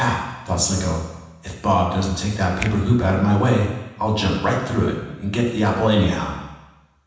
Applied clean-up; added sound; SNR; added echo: none; Finger snapping; 20 dB; reverberation time 1.1 s.